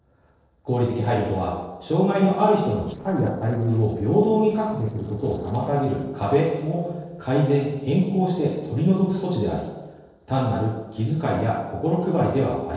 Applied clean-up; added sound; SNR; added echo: neural separator model SepFormer DNS4.